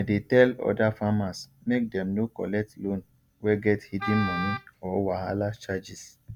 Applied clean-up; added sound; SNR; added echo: none; Wind instrument, woodwind instrument; 7 dB; none.